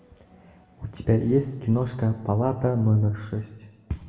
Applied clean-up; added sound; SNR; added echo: none; none; none; reverberation time 0.9 s.